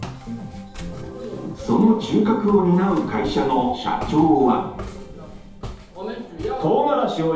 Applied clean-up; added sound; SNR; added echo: none; Walk, footsteps; 17 dB; reverberation time 0.8 s.